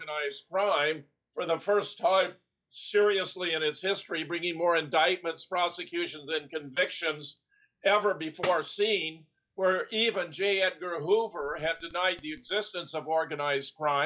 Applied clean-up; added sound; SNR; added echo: classical method log-MMSE.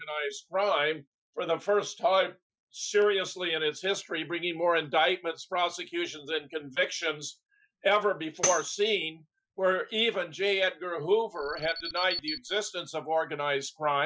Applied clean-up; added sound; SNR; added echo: classical method Wiener filter.